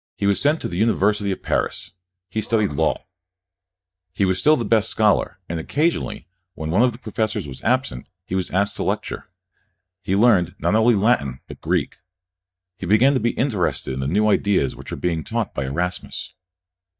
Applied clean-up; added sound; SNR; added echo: neural mask model DeepFilterNet 3.